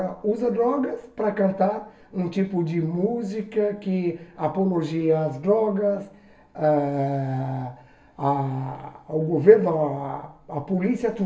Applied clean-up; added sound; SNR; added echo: none; none; none; reverberation time 0.6 s.